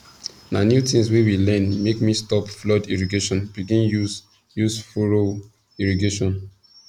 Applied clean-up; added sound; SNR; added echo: none; none; none; none.